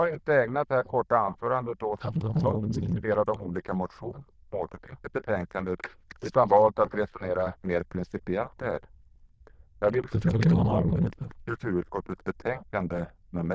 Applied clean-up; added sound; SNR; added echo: neural diffusion model UNIVERSE++.